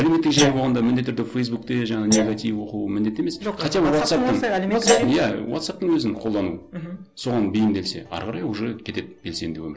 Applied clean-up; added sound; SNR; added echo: neural mask model Resemble Enhance denoiser.